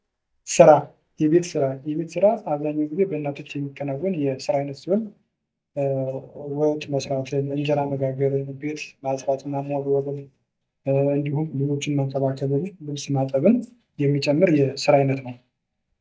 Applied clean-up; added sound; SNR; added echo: neural mask model DeepFilterNet 3.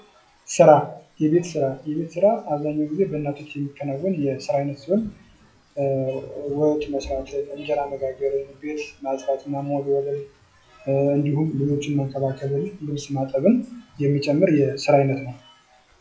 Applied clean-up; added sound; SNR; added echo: classical method WPE with log-MMSE.